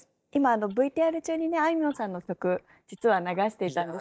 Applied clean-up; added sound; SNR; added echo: neural mask model DeepFilterNet 3.